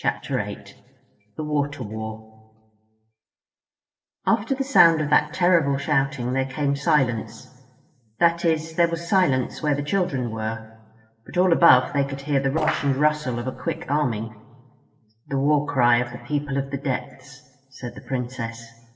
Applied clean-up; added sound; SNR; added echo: neural separator model SepFormer DNS4.